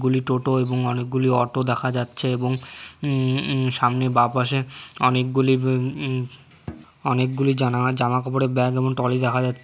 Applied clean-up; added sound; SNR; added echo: none; none; none; none.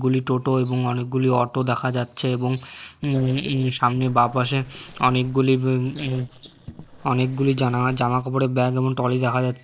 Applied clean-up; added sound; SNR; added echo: neural separator model SepFormer DNS4.